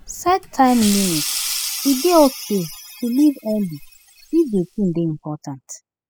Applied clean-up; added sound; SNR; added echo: classical method spectral subtraction.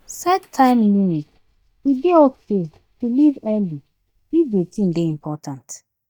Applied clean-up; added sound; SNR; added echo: neural mask model DeepFilterNet 3.